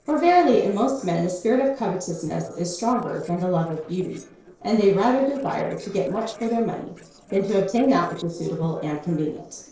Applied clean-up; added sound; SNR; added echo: neural separator model SepFormer DNS4.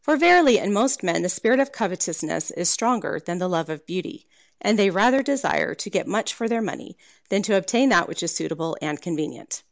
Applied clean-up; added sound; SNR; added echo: none; none; none; none.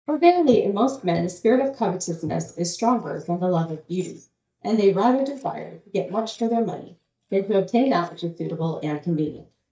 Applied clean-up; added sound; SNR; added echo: neural mask model DeepFilterNet 3.